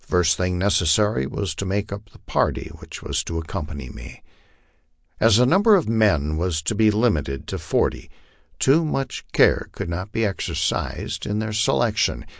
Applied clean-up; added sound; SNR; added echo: none; none; none; none.